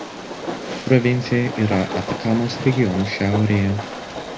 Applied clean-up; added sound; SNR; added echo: none; Train; 8 dB; none.